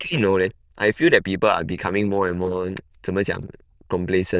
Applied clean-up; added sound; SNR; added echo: neural diffusion model UNIVERSE++.